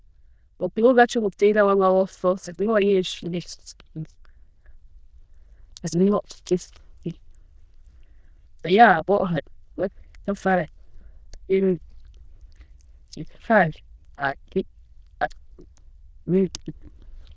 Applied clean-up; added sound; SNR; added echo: neural diffusion model UNIVERSE++.